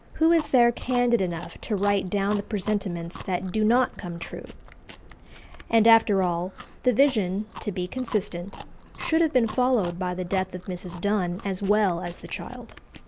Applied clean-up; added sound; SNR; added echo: none; Chewing, mastication; 18 dB; none.